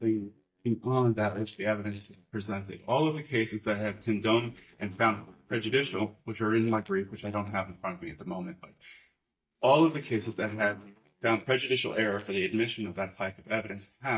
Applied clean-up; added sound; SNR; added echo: neural mask model DeepFilterNet 3.